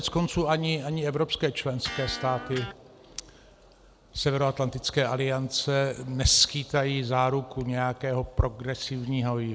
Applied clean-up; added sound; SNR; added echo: none; Electric guitar; 14 dB; none.